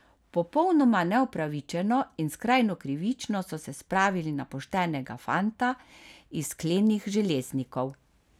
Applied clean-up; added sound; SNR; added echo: none; none; none; none.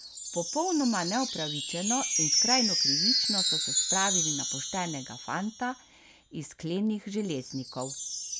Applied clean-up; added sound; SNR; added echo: none; Wind chime; -4 dB; none.